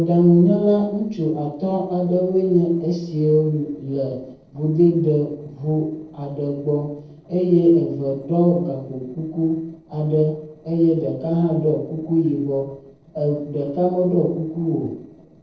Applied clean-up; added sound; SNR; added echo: neural separator model SepFormer DNS4.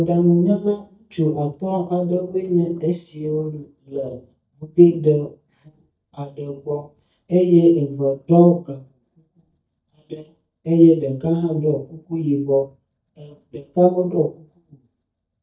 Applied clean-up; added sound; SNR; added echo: neural mask model DeepFilterNet 3.